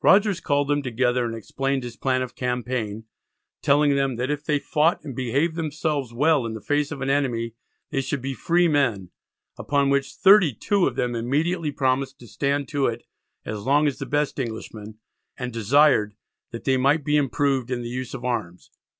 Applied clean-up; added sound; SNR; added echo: none; none; none; none.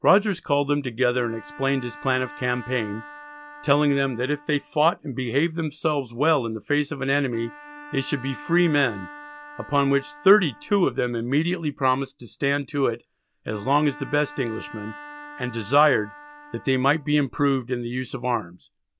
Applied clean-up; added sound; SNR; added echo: none; Bowed string instrument; 19 dB; none.